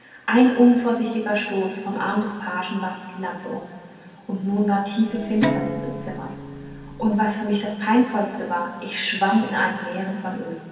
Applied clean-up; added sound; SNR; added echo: none; Guitar; 6 dB; reverberation time 2.3 s.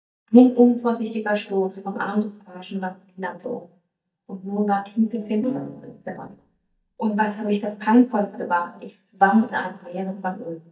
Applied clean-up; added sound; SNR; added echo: neural mask model DeepFilterNet 3.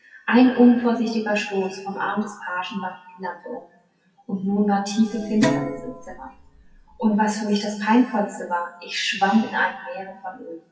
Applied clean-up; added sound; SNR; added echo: classical method WPE with log-MMSE.